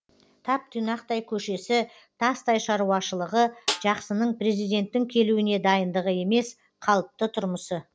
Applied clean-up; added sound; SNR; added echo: none; Snare drum; 9 dB; none.